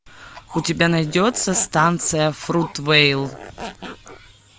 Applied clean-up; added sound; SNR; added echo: none; Zipper (clothing); 16 dB; none.